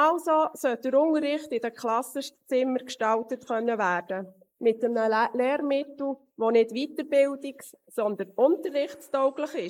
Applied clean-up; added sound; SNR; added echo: neural mask model Resemble Enhance denoiser.